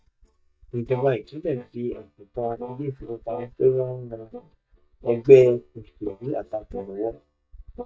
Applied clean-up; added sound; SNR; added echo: neural mask model DeepFilterNet 3.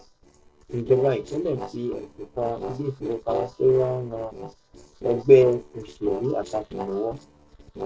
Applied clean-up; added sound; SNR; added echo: neural separator model SepFormer DNS4.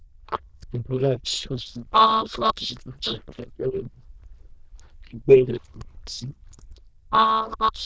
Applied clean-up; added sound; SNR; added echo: neural diffusion model UNIVERSE++.